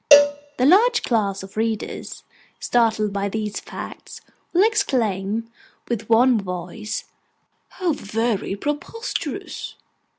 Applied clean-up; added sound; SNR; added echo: none; Cowbell; -1 dB; none.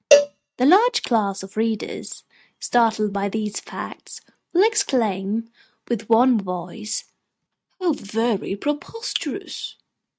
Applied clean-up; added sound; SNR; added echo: neural mask model RNNoise.